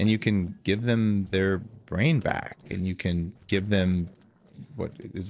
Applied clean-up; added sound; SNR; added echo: neural separator model SepFormer DNS4.